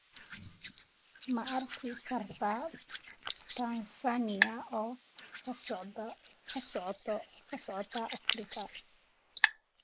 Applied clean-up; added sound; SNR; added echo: neural mask model Resemble Enhance denoiser.